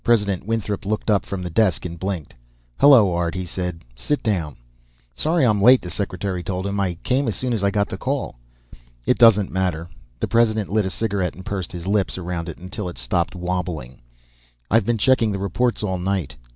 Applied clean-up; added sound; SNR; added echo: none; none; none; none.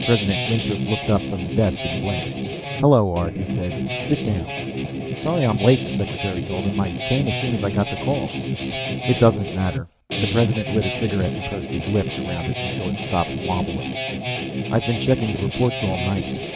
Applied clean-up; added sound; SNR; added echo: neural mask model RNNoise.